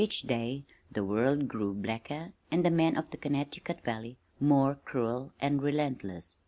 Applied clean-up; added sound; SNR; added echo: none; none; none; none.